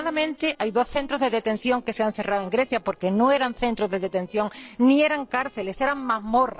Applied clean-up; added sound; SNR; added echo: neural separator model SepFormer DNS4.